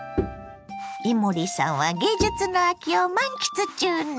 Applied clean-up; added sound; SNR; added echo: none; Bowed string instrument; 10 dB; none.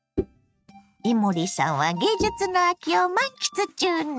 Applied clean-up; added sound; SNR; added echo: neural mask model RNNoise.